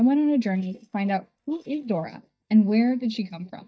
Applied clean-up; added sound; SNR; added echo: neural mask model DeepFilterNet 3.